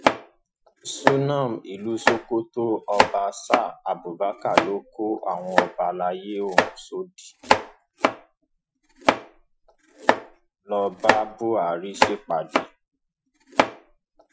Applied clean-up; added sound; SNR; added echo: classical method Wiener filter.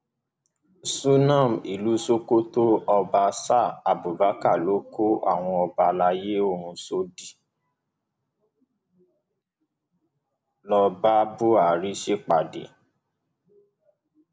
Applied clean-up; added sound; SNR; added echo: none; none; none; none.